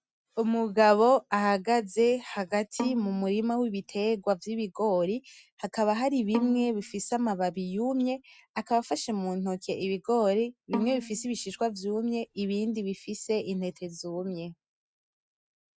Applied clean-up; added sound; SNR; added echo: neural mask model RNNoise.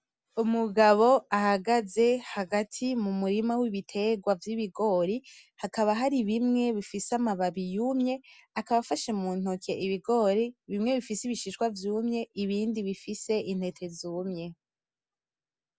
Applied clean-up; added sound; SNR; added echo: none; none; none; none.